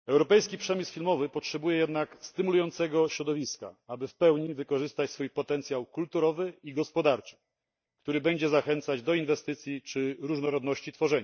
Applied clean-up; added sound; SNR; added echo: neural mask model DeepFilterNet 3.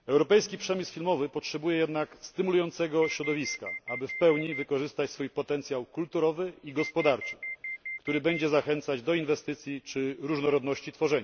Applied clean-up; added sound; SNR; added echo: none; Alarm; 9 dB; none.